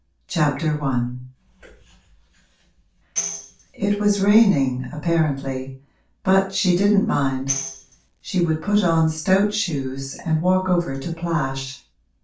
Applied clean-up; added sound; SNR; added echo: none; Tambourine; 11 dB; reverberation time 0.3 s.